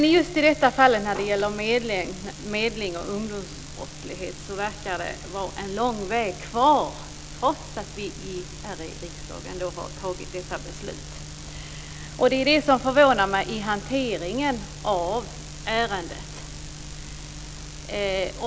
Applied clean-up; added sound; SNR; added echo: none; none; none; none.